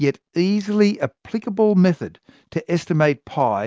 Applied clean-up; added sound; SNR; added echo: none; none; none; none.